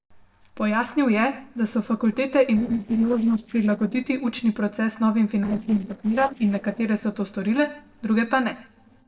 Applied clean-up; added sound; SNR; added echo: neural separator model SepFormer DNS4.